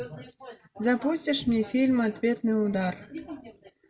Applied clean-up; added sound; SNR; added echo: none; none; none; none.